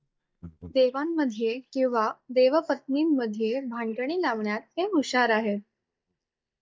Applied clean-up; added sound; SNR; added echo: neural mask model DeepFilterNet 3.